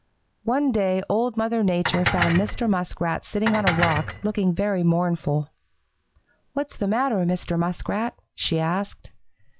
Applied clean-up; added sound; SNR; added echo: none; Dishes, pots, and pans; 3 dB; none.